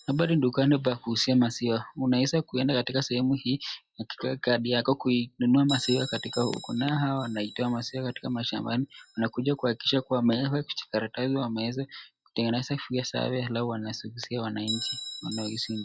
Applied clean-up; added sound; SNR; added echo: classical method log-MMSE.